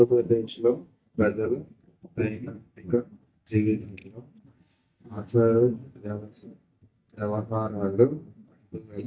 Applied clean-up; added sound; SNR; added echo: neural mask model DeepFilterNet 3.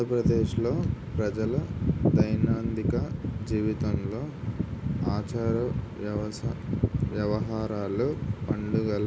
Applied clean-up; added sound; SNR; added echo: none; none; none; none.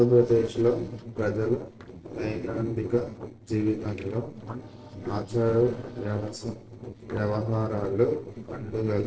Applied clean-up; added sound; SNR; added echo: neural separator model SepFormer DNS4.